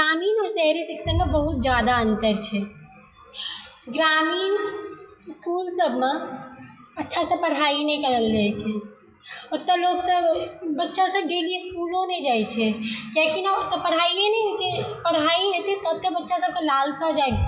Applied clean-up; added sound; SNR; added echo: classical method WPE with log-MMSE.